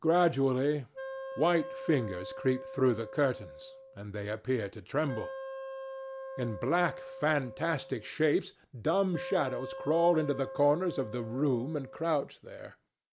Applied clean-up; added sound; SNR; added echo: none; Wind instrument, woodwind instrument; 12 dB; none.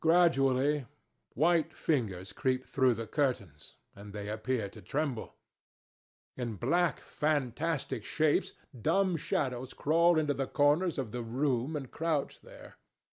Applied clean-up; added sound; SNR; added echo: none; none; none; none.